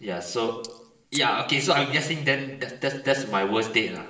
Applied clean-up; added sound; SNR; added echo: none; Rattle (instrument); 12 dB; reverberation time 0.8 s.